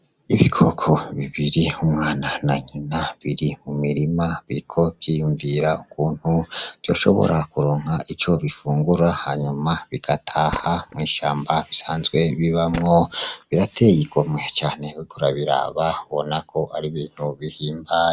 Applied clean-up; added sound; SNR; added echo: none; Tools; 17 dB; none.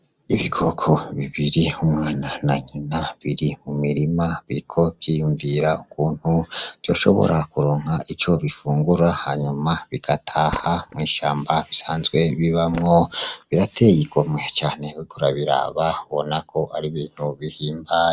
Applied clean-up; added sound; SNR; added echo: neural separator model SepFormer DNS4.